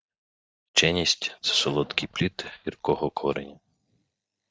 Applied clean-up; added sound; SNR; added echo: neural mask model DeepFilterNet 3.